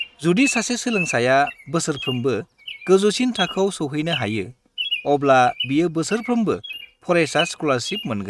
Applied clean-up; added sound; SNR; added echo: neural mask model RNNoise.